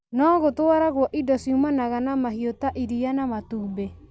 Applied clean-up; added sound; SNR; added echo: none; none; none; none.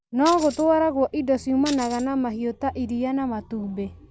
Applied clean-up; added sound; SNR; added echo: none; Tambourine; 14 dB; none.